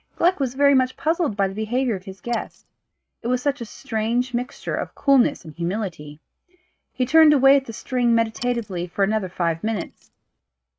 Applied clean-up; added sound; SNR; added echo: neural mask model RNNoise.